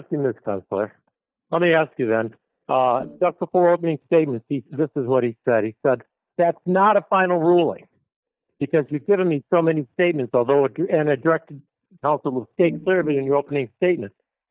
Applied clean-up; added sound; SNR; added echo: neural mask model DeepFilterNet 3.